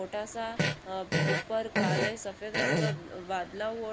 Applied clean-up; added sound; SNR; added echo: none; Fart; -3 dB; none.